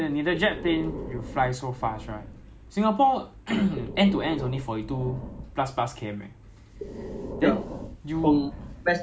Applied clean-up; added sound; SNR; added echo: none; Breathing; 12 dB; none.